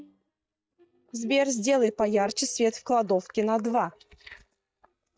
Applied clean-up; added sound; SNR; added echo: neural mask model DeepFilterNet 3.